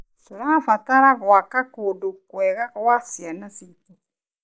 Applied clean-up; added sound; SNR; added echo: neural mask model Resemble Enhance denoiser.